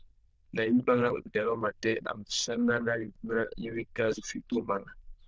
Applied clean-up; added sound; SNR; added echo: neural diffusion model UNIVERSE++.